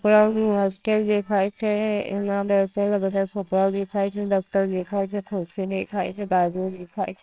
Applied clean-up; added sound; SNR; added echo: neural separator model SepFormer WHAMR!.